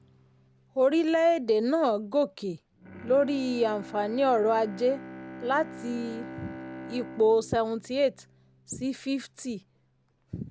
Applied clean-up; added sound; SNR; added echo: none; Bowed string instrument; 17 dB; none.